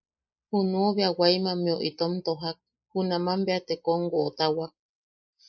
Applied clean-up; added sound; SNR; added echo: neural mask model Resemble Enhance denoiser.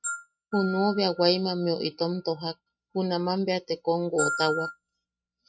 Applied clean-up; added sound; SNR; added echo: neural mask model RNNoise.